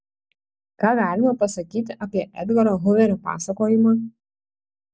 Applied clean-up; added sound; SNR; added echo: none; none; none; none.